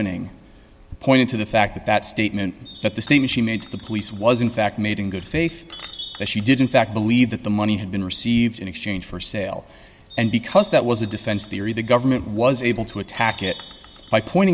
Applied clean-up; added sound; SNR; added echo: none; Chime; 17 dB; none.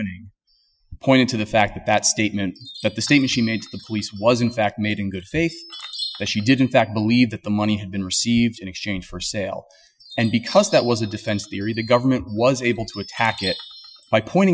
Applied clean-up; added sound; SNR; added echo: classical method Wiener filter.